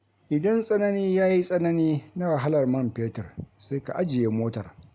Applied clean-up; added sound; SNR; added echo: none; none; none; none.